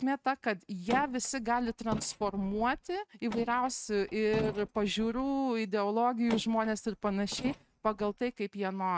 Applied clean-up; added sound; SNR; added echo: neural mask model RNNoise.